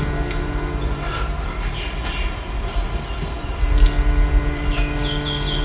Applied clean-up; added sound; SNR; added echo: none; Bowed string instrument; 11 dB; reverberation time 0.5 s.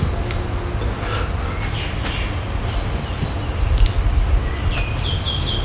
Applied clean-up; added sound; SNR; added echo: none; none; none; none.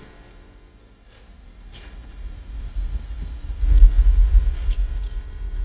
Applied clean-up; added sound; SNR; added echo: neural mask model DeepFilterNet 3.